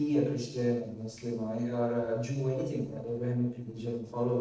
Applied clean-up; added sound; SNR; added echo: neural separator model SepFormer DNS4.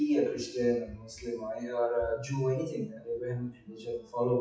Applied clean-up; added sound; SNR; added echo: classical method WPE with log-MMSE.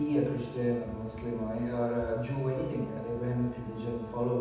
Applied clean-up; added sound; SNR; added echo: none; Brass instrument; 16 dB; reverberation time 1.1 s.